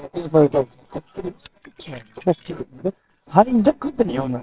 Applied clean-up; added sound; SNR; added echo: neural separator model SepFormer WHAMR!.